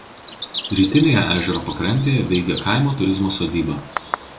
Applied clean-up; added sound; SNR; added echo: none; Bird vocalization, bird call, bird song; 7 dB; reverberation time 0.3 s.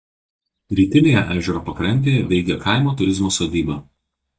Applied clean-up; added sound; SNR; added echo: neural mask model DeepFilterNet 3.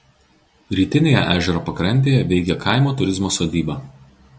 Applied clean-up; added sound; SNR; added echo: none; none; none; none.